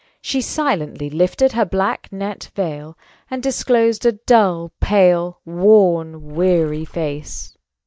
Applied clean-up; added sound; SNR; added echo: neural mask model DeepFilterNet 3.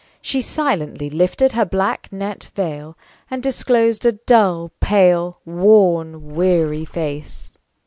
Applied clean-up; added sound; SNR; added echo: none; Water / Splash, splatter; 13 dB; none.